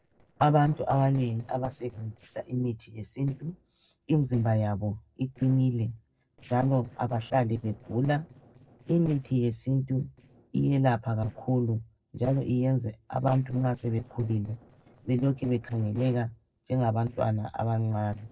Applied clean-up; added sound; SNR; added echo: neural separator model SepFormer DNS4.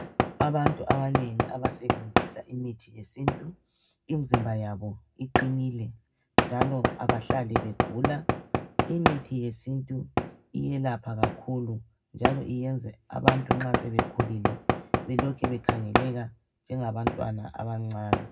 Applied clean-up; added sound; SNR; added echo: none; Knock / Wood; -2 dB; reverberation time 0.3 s.